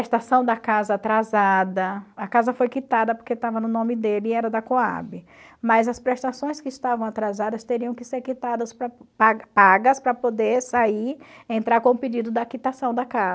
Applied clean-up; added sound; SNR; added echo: none; none; none; none.